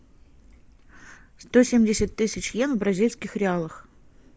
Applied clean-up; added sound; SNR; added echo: none; none; none; none.